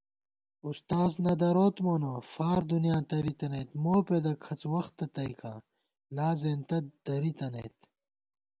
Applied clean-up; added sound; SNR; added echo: none; none; none; none.